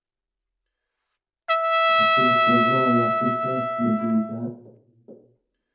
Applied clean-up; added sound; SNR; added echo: none; Trumpet; -4 dB; reverberation time 0.6 s.